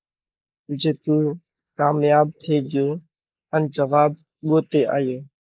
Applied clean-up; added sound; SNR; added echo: neural mask model Resemble Enhance denoiser.